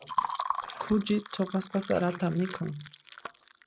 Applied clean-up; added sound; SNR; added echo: neural mask model RNNoise.